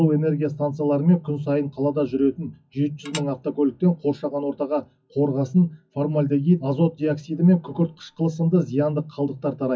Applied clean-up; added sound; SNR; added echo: classical method WPE with log-MMSE.